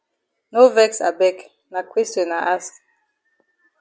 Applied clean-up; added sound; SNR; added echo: none; none; none; none.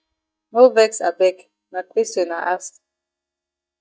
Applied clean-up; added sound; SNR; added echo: neural mask model DeepFilterNet 3.